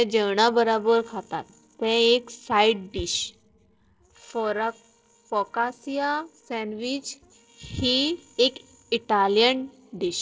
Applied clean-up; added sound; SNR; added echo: neural separator model SepFormer DNS4.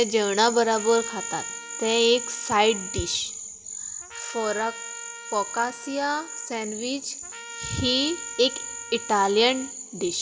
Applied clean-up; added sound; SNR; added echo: none; Trumpet; 17 dB; reverberation time 0.5 s.